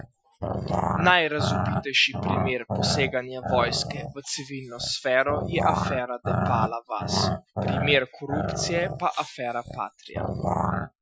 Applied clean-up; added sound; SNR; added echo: classical method Wiener filter.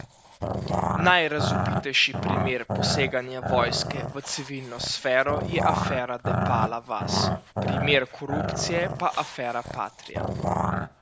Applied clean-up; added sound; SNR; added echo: none; Growling; 1 dB; none.